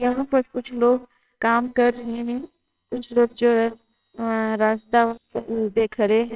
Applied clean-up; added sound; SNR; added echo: neural separator model SepFormer WHAMR!.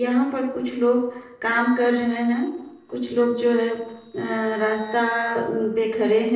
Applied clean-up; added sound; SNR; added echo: neural separator model SepFormer DNS4.